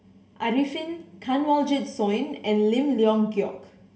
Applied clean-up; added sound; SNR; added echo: none; none; none; reverberation time 0.7 s.